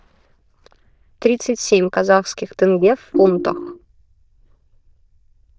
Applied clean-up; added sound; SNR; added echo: neural diffusion model UNIVERSE++.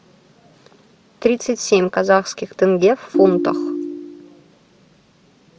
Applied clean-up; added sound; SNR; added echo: none; Ringtone; 2 dB; none.